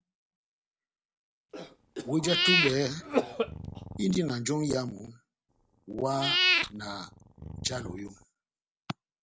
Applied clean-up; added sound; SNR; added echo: none; Cough + Meow / Purr; -3 dB; none.